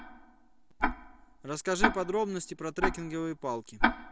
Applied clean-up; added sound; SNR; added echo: none; Tick-tock; -2 dB; none.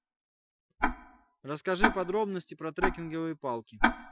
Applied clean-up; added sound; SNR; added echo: classical method Wiener filter.